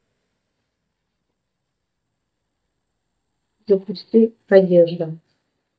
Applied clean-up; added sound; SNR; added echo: neural mask model DeepFilterNet 3.